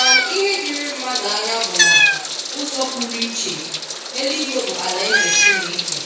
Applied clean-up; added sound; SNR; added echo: none; Meow; -5 dB; reverberation time 1.0 s.